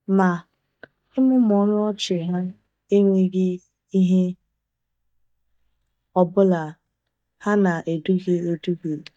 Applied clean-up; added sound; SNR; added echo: neural mask model DeepFilterNet 3.